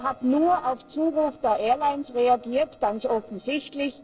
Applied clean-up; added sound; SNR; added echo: neural separator model SepFormer DNS4.